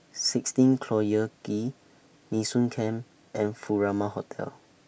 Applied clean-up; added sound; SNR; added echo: none; none; none; none.